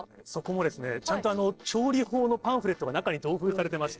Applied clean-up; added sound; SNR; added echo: neural separator model SepFormer DNS4.